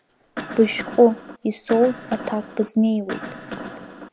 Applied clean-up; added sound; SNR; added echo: none; Cough; 13 dB; none.